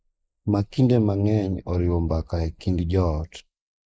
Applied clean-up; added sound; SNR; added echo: neural mask model Resemble Enhance denoiser.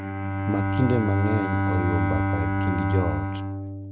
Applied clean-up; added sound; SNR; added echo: none; Bowed string instrument; -3 dB; none.